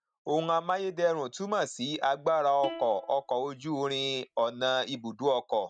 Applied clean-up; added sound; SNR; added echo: neural mask model RNNoise.